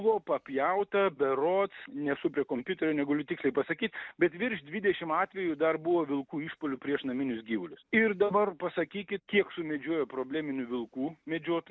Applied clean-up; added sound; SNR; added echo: none; none; none; none.